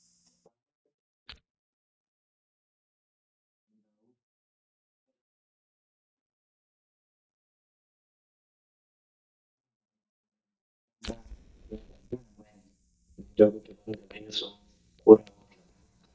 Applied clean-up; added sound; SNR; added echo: neural mask model DeepFilterNet 3.